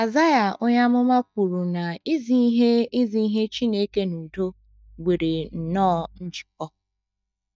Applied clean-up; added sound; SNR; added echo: neural mask model DeepFilterNet 3.